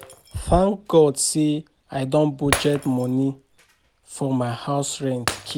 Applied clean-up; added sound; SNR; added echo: none; Shatter; 12 dB; none.